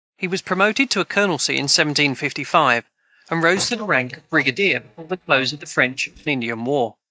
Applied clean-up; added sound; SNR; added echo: neural mask model DeepFilterNet 3.